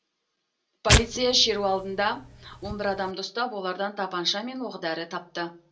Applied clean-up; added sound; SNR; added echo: none; Tearing; -1 dB; reverberation time 0.2 s.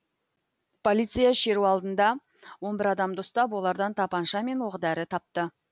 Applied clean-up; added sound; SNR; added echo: none; none; none; none.